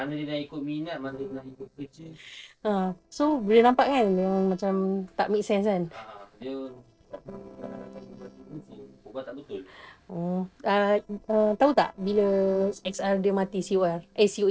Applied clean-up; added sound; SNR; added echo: neural separator model SepFormer DNS4.